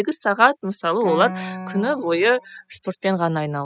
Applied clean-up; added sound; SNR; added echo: classical method spectral subtraction.